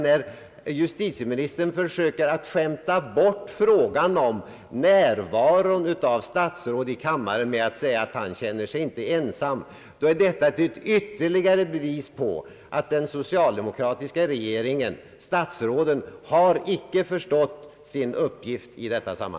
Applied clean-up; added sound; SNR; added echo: none; none; none; none.